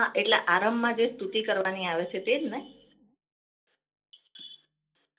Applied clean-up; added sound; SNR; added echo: none; none; none; reverberation time 0.2 s.